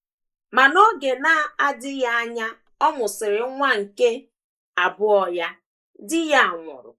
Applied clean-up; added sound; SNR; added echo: neural mask model Resemble Enhance denoiser.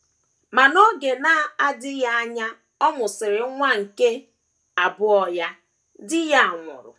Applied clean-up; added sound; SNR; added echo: none; none; none; none.